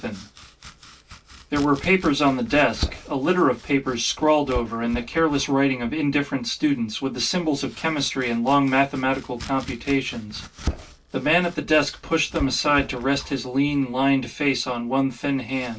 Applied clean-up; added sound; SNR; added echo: none; Domestic sounds, home sounds; 15 dB; reverberation time 0.1 s.